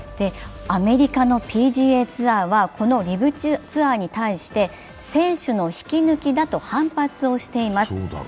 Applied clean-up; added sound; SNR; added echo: none; none; none; none.